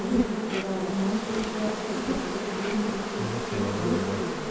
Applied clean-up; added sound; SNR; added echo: none; Insect; -3 dB; reverberation time 1.0 s.